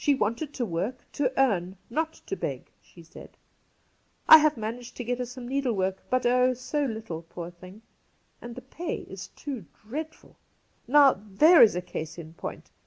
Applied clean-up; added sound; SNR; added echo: none; none; none; none.